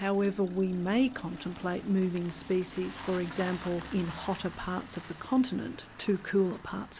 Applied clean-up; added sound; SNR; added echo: none; Engine starting; 15 dB; none.